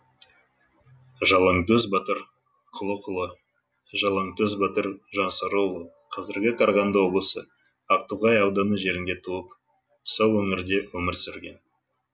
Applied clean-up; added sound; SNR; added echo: none; none; none; none.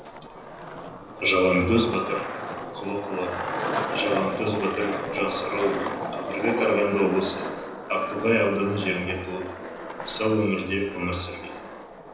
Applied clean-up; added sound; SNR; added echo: none; Skateboard; 6 dB; reverberation time 0.9 s.